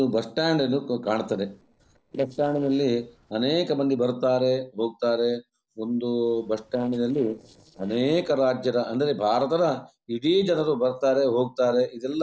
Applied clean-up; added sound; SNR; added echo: neural separator model SepFormer DNS4.